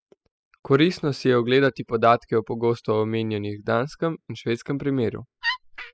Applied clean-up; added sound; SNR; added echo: classical method spectral subtraction.